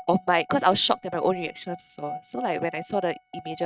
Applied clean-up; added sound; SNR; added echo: neural mask model RNNoise.